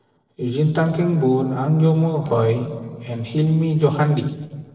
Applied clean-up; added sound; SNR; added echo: neural separator model SepFormer DNS4.